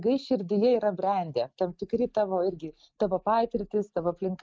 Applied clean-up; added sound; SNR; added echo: neural mask model Resemble Enhance denoiser.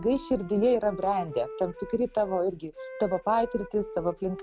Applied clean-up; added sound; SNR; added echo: none; Wind instrument, woodwind instrument; 14 dB; none.